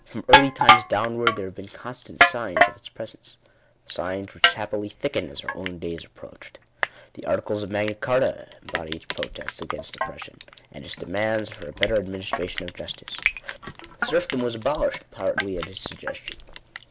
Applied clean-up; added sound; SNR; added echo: none; Crushing; -2 dB; none.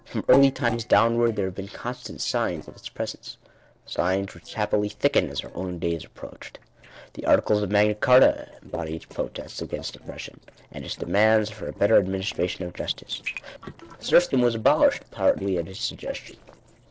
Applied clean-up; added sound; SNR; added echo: neural separator model SepFormer DNS4.